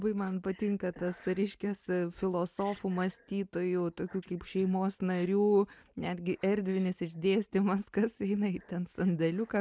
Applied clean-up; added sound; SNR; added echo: none; none; none; none.